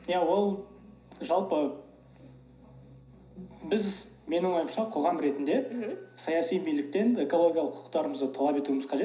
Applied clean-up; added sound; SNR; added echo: none; none; none; reverberation time 0.5 s.